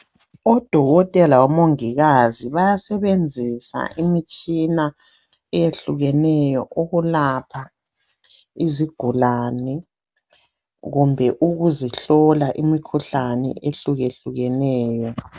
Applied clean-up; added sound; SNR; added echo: none; none; none; none.